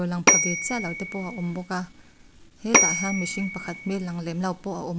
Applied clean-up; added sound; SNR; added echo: none; Bell / Telephone; -4 dB; none.